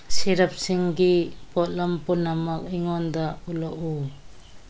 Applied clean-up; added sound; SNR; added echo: none; none; none; none.